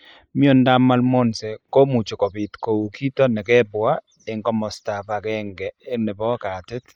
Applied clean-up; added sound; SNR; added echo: neural mask model Resemble Enhance denoiser.